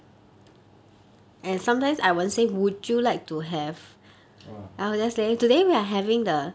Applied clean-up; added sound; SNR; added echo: none; none; none; none.